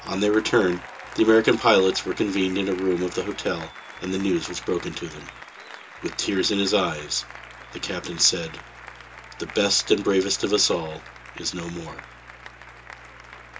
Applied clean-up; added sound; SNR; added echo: none; Applause; 16 dB; reverberation time 0.2 s.